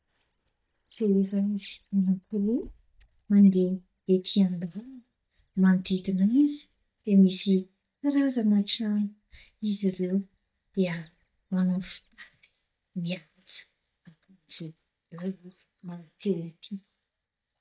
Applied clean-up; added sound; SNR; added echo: neural mask model DeepFilterNet 3.